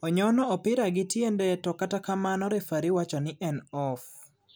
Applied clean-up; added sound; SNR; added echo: none; none; none; none.